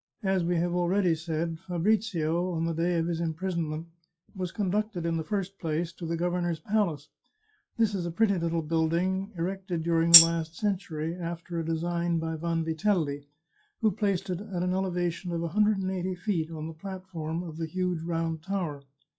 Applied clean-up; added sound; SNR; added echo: classical method log-MMSE.